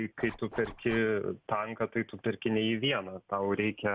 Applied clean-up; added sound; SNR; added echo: none; Zipper (clothing); 15 dB; none.